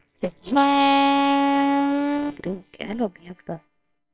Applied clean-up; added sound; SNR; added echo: neural separator model SepFormer WHAMR!.